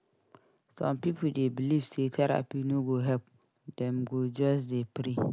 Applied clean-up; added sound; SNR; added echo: none; none; none; none.